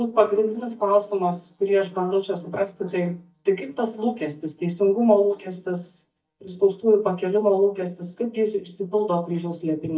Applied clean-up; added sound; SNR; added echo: neural mask model DeepFilterNet 3.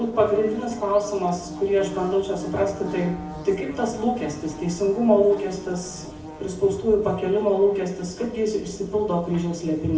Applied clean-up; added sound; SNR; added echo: none; Buzz / Bird; 16 dB; reverberation time 1.2 s.